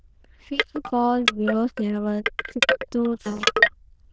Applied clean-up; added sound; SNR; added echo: neural diffusion model UNIVERSE++.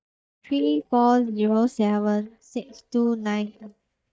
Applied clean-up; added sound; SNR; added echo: neural mask model DeepFilterNet 3.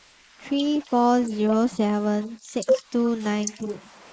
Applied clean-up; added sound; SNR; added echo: neural mask model Resemble Enhance denoiser.